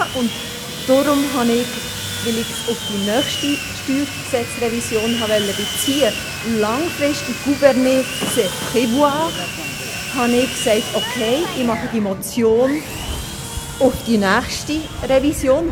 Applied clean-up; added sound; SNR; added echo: none; Sawing; 7 dB; none.